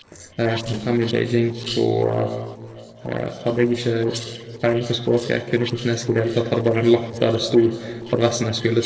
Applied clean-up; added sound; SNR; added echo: neural separator model SepFormer DNS4.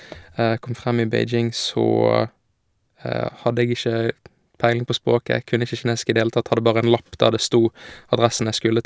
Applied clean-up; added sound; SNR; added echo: none; none; none; none.